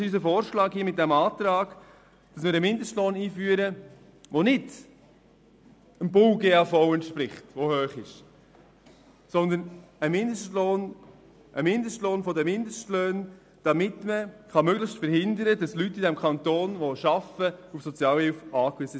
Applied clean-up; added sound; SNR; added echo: none; none; none; none.